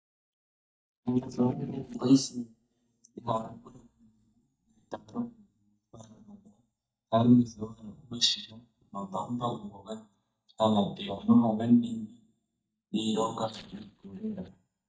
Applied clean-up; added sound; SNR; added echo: neural mask model DeepFilterNet 3.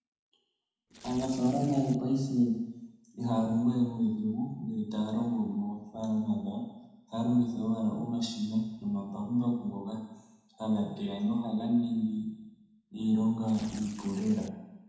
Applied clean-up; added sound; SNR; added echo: none; Tearing; 18 dB; reverberation time 1.0 s.